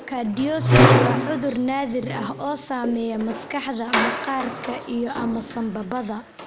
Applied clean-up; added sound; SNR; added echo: none; Squeak; -2 dB; none.